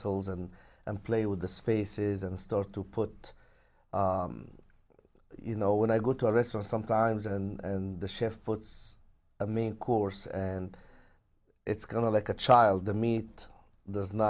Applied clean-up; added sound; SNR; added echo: none; none; none; none.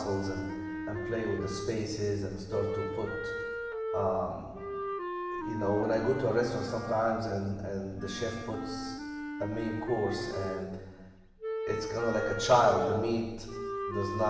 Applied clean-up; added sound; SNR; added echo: none; Wind instrument, woodwind instrument; 5 dB; reverberation time 1.2 s.